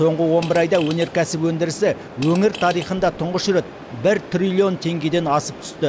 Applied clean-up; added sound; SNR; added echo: none; Fart; 16 dB; none.